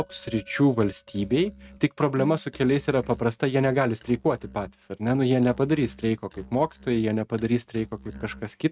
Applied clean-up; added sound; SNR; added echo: neural mask model RNNoise.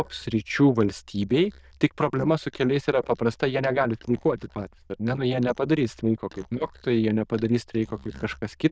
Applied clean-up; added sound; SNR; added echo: neural diffusion model UNIVERSE++.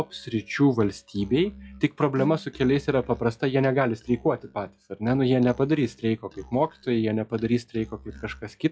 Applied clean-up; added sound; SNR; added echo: classical method log-MMSE.